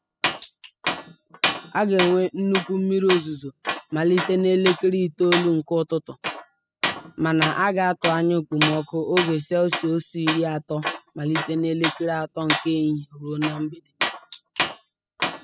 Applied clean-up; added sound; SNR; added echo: classical method spectral subtraction.